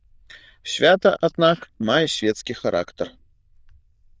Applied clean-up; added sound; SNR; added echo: neural diffusion model UNIVERSE++.